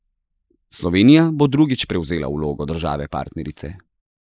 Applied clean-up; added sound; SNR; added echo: neural mask model Resemble Enhance denoiser.